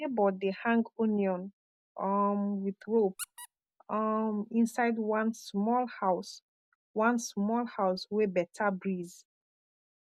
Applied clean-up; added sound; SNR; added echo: none; Squeak; 20 dB; none.